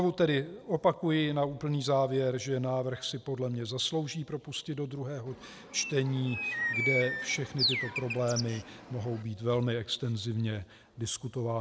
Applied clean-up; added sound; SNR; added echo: none; Bird; 4 dB; none.